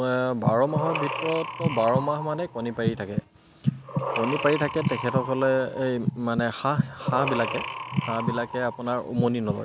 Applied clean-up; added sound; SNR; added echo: none; Breathing; 3 dB; none.